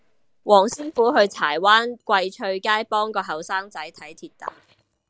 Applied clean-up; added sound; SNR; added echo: neural mask model DeepFilterNet 3.